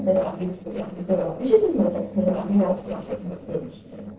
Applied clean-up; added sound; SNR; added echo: neural separator model SepFormer DNS4.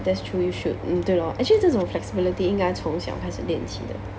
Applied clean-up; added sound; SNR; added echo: none; none; none; none.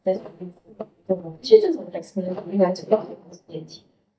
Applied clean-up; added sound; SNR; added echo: neural mask model DeepFilterNet 3.